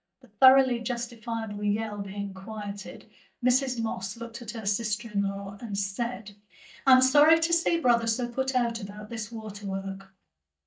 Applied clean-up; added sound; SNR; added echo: neural mask model DeepFilterNet 3.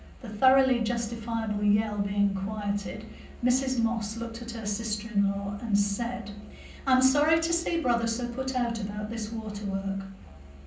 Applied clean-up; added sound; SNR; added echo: none; Musical instrument; 19 dB; reverberation time 0.6 s.